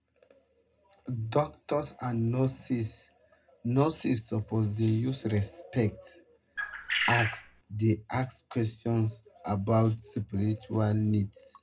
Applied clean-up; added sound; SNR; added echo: none; Bird; 2 dB; reverberation time 0.2 s.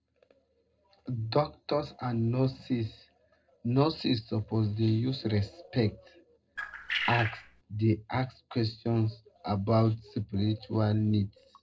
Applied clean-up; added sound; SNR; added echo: neural separator model SepFormer DNS4.